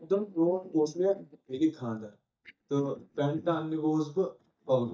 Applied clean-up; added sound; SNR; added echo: neural mask model DeepFilterNet 3.